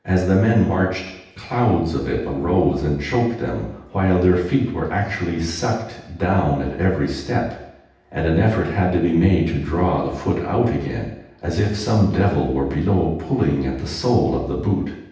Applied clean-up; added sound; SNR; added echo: none; none; none; reverberation time 0.9 s.